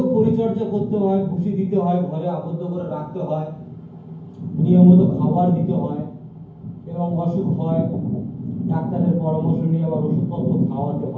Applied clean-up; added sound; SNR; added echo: none; none; none; reverberation time 0.9 s.